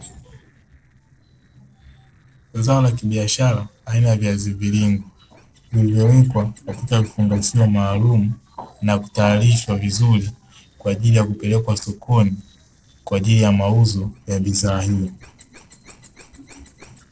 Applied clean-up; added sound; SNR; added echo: neural separator model SepFormer DNS4.